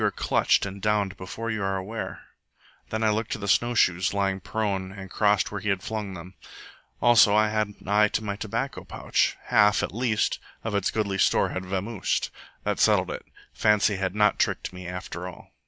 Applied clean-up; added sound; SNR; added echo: none; none; none; none.